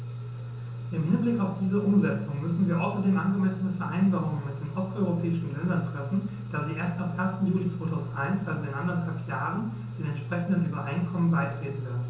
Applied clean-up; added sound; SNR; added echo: none; none; none; reverberation time 0.8 s.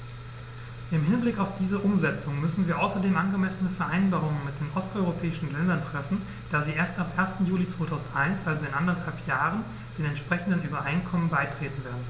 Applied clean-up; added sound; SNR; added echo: none; none; none; none.